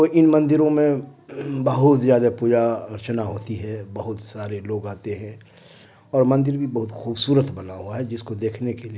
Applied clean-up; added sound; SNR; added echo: none; none; none; none.